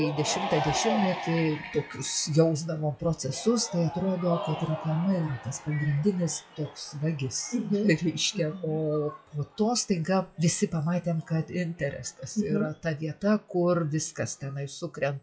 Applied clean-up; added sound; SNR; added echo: classical method WPE with log-MMSE.